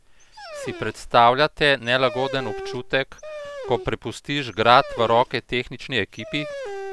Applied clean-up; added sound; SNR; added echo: none; Dog; 14 dB; none.